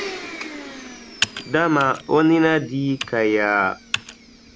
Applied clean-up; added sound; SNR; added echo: none; Domestic sounds, home sounds + Computer keyboard; 11 dB; none.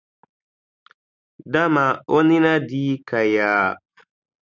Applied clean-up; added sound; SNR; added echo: none; none; none; none.